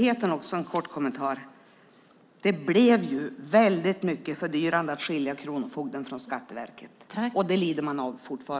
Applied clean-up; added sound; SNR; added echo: none; none; none; none.